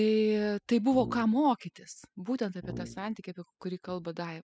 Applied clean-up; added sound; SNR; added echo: classical method spectral subtraction.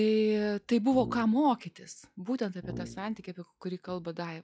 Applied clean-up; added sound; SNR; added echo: classical method log-MMSE.